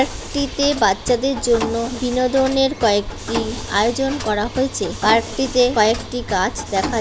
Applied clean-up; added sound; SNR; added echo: none; Mechanisms; 11 dB; none.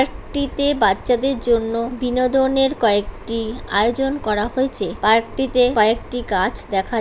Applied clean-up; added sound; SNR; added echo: none; none; none; none.